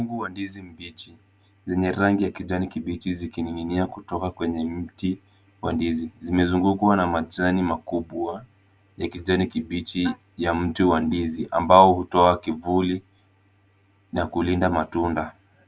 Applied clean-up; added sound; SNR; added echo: none; none; none; none.